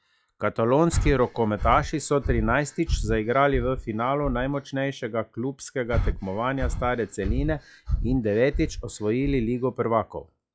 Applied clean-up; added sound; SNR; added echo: classical method log-MMSE.